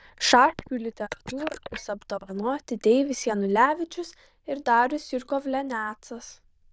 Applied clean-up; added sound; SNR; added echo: neural diffusion model UNIVERSE++.